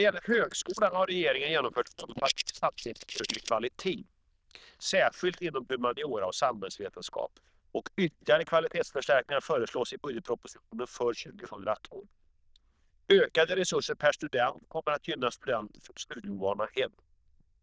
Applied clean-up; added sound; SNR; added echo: neural diffusion model UNIVERSE++.